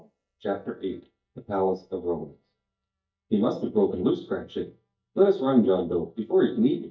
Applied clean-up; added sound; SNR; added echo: neural mask model DeepFilterNet 3.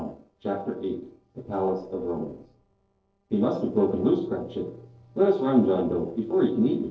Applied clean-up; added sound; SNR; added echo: neural separator model SepFormer DNS4.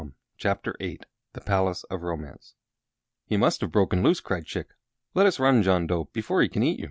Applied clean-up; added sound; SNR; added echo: none; none; none; none.